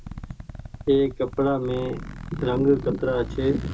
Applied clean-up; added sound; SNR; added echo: none; Zipper (clothing); 11 dB; reverberation time 0.2 s.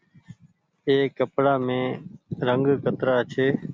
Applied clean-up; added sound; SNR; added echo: none; none; none; none.